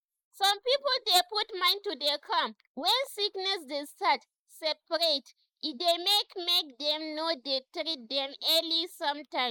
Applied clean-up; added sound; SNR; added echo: neural mask model Resemble Enhance denoiser.